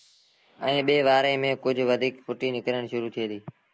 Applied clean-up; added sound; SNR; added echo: neural mask model Resemble Enhance denoiser.